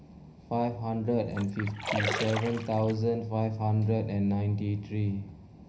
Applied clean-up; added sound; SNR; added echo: none; Splash, splatter; 6 dB; reverberation time 0.4 s.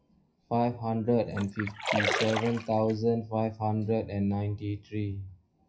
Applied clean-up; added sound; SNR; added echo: classical method WPE with log-MMSE.